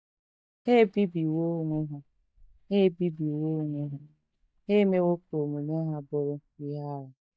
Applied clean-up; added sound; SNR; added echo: neural mask model DeepFilterNet 3.